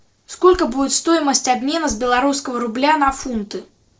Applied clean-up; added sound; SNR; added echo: neural separator model SepFormer DNS4.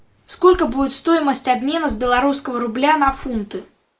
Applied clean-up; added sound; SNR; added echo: neural mask model Resemble Enhance denoiser.